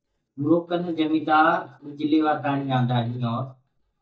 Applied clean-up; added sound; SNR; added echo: neural mask model DeepFilterNet 3.